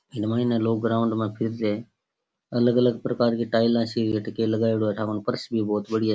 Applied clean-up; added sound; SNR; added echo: none; none; none; none.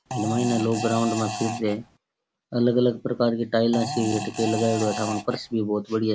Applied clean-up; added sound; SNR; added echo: none; Fart; 8 dB; none.